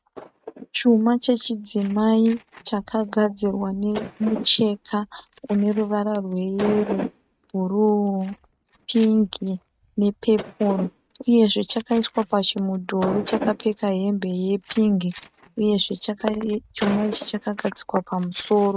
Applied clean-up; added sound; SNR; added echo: neural mask model RNNoise.